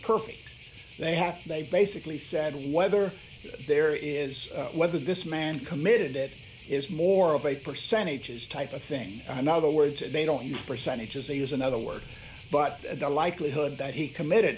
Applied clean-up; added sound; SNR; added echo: none; Cricket; 8 dB; none.